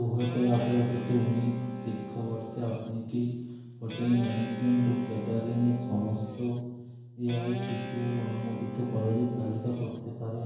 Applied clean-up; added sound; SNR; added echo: none; Guitar; 11 dB; reverberation time 1.0 s.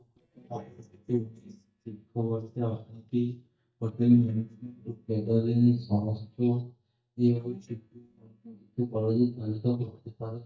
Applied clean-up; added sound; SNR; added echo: neural mask model DeepFilterNet 3.